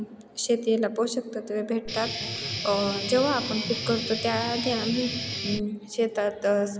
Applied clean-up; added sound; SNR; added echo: none; Guitar; 5 dB; none.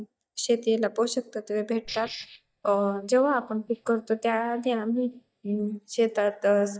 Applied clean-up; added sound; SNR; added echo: neural mask model DeepFilterNet 3.